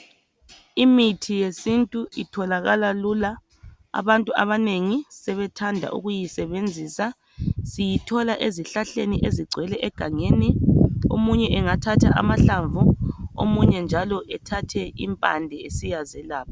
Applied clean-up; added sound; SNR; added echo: none; none; none; none.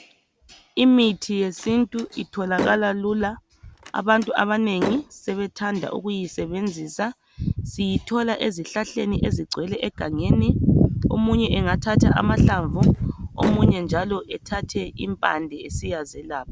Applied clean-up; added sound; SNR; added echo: none; Slam; 11 dB; none.